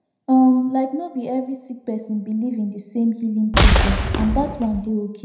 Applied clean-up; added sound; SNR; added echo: none; Boom; -4 dB; reverberation time 0.7 s.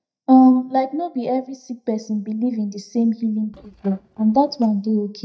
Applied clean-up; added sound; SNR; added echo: neural mask model DeepFilterNet 3.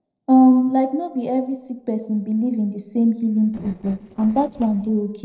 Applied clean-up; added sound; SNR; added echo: neural separator model SepFormer DNS4.